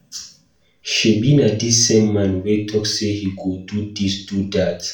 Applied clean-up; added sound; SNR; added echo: none; none; none; reverberation time 0.4 s.